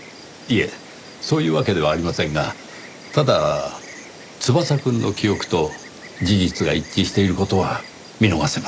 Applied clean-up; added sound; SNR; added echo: none; Insect; 17 dB; none.